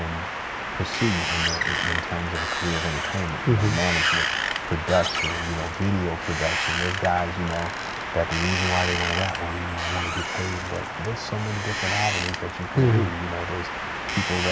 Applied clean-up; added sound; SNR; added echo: none; Wind; 1 dB; none.